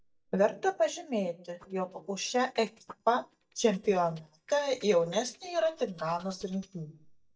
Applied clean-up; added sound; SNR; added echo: neural mask model DeepFilterNet 3.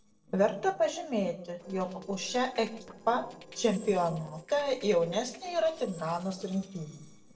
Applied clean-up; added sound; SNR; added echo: neural separator model SepFormer DNS4.